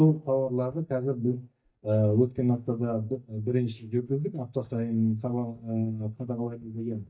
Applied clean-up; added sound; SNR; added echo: neural mask model DeepFilterNet 3.